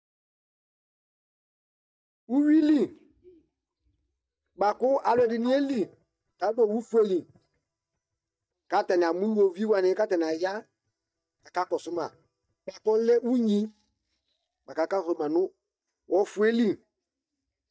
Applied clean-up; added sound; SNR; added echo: neural mask model DeepFilterNet 3.